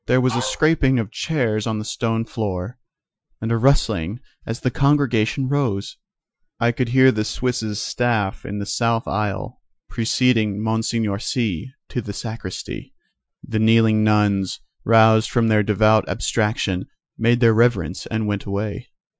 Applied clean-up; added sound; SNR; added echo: classical method Wiener filter.